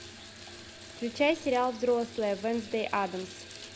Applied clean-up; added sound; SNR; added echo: none; Bathtub (filling or washing) / Water tap, faucet; 15 dB; none.